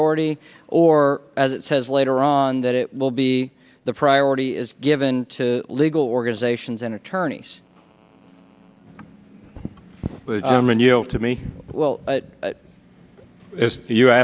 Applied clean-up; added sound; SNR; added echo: none; none; none; none.